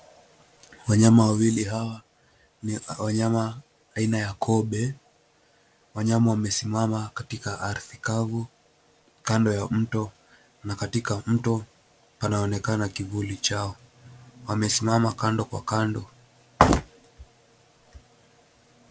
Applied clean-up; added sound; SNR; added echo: none; none; none; none.